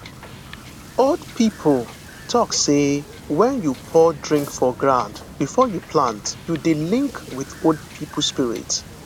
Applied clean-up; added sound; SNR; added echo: none; Wind / Boat, Water vehicle; 17 dB; none.